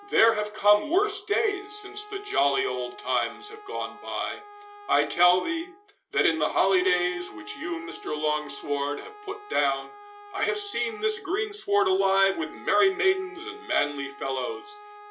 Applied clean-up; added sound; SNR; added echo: none; Wind instrument, woodwind instrument; 20 dB; reverberation time 0.2 s.